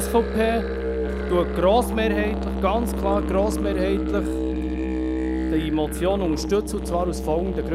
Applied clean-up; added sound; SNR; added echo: none; Musical instrument; 1 dB; none.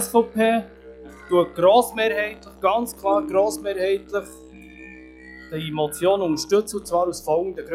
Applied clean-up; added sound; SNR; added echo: classical method log-MMSE.